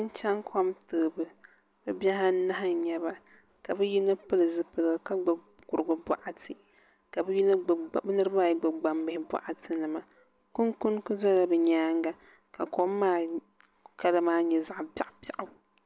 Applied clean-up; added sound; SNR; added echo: none; none; none; none.